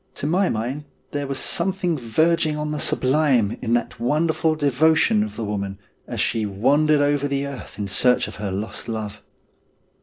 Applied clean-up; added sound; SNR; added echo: none; none; none; none.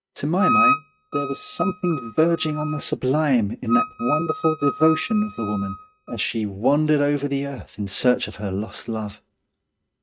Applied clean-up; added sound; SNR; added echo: neural mask model RNNoise.